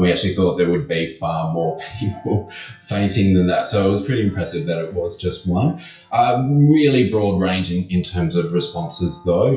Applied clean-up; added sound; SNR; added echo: classical method WPE with log-MMSE.